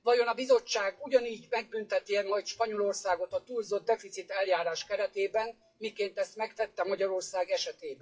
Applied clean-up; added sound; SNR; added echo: classical method WPE with log-MMSE.